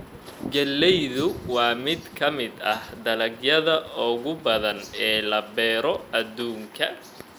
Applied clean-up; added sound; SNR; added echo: none; Thunder; 19 dB; none.